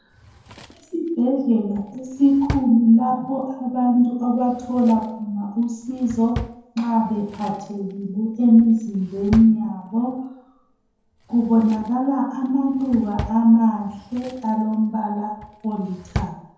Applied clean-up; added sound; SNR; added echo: none; Drawer open or close; 16 dB; reverberation time 0.9 s.